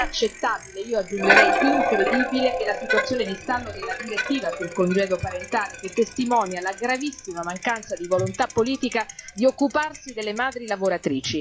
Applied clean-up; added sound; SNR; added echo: classical method log-MMSE.